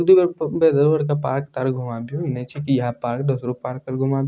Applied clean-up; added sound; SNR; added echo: none; none; none; none.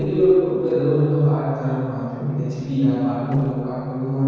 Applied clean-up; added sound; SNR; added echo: neural separator model SepFormer DNS4.